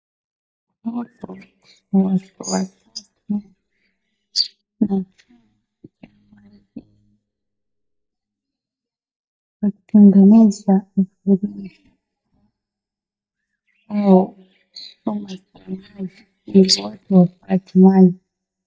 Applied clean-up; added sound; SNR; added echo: neural mask model DeepFilterNet 3.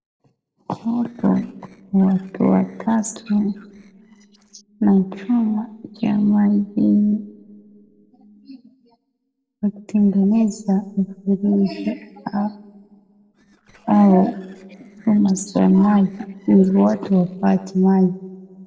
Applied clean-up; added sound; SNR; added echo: neural separator model SepFormer DNS4.